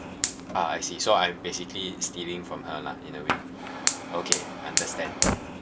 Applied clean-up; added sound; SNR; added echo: none; Fire; 0 dB; none.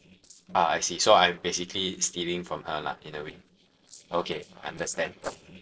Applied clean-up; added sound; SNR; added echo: neural separator model SepFormer DNS4.